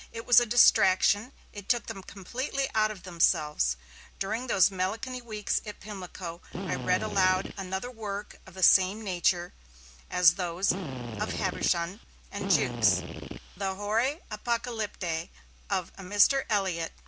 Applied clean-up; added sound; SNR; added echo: none; Drill; 6 dB; none.